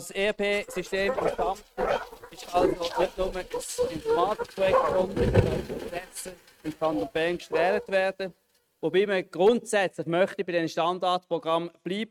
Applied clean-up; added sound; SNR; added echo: neural mask model RNNoise.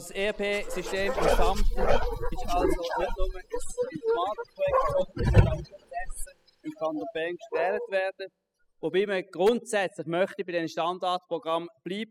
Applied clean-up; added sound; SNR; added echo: classical method spectral subtraction.